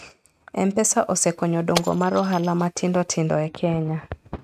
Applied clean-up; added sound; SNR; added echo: neural mask model RNNoise.